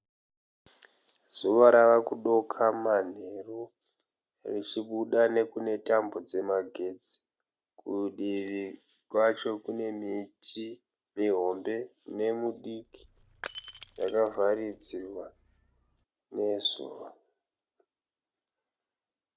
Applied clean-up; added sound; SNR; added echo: none; Shatter / Crushing; 19 dB; none.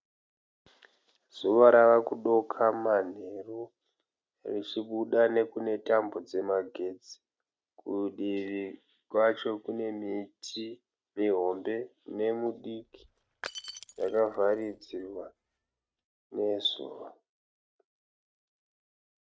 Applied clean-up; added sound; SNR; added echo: neural mask model RNNoise.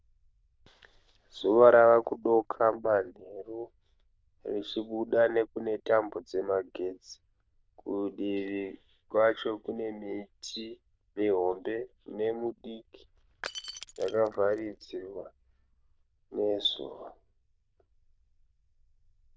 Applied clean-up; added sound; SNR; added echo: neural diffusion model UNIVERSE++.